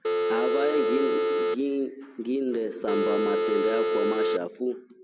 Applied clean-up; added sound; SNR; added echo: none; Telephone; -5 dB; none.